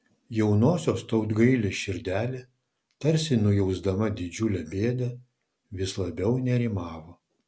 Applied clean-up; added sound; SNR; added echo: none; none; none; none.